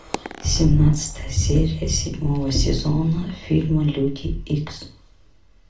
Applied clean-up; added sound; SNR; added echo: none; Coin (dropping); 20 dB; reverberation time 0.3 s.